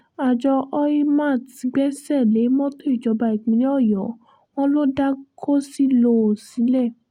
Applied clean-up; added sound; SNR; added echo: none; none; none; none.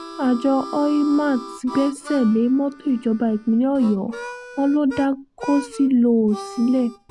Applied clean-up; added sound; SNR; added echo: none; Harmonica; 15 dB; none.